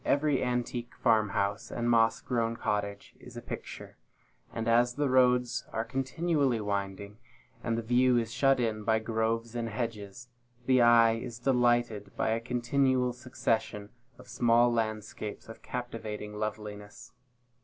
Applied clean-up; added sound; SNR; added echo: none; none; none; none.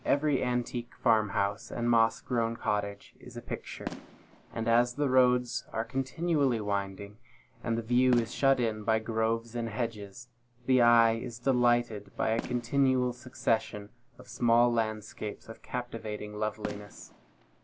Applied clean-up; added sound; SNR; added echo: none; Fireworks; 20 dB; none.